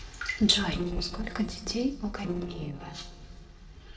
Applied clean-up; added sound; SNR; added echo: neural separator model SepFormer DNS4.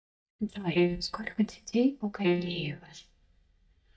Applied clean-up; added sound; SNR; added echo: neural mask model DeepFilterNet 3.